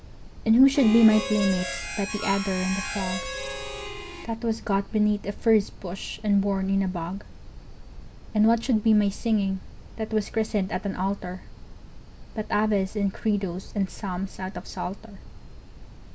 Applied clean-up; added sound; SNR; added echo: none; Harmonica; 7 dB; none.